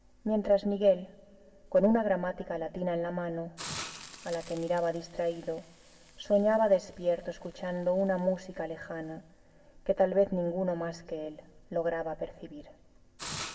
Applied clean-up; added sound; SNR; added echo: none; Hiss; 19 dB; reverberation time 2.7 s.